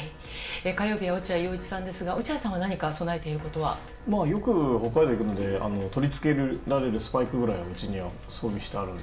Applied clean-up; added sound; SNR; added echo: none; Insect; 16 dB; reverberation time 0.4 s.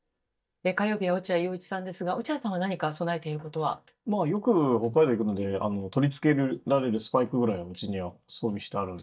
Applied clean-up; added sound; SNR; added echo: neural mask model DeepFilterNet 3.